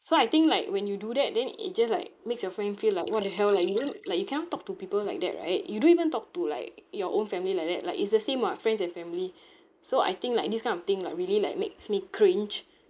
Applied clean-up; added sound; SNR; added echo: neural mask model Resemble Enhance denoiser.